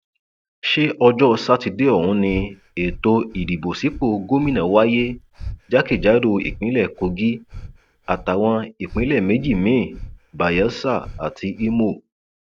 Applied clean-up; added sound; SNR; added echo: none; Breathing; 16 dB; none.